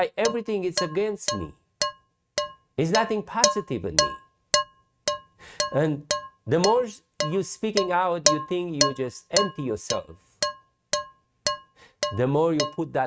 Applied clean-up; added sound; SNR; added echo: neural mask model RNNoise.